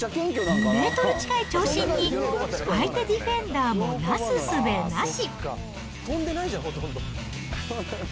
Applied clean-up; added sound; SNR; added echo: none; none; none; none.